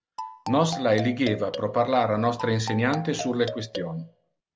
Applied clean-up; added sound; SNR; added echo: none; Marimba, xylophone; 12 dB; none.